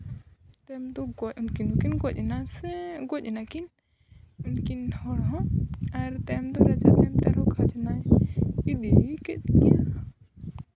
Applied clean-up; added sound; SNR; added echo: none; none; none; none.